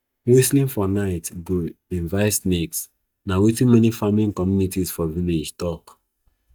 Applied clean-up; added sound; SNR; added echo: neural mask model DeepFilterNet 3.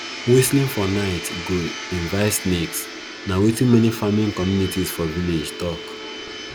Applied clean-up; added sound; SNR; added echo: none; Domestic sounds, home sounds; 11 dB; none.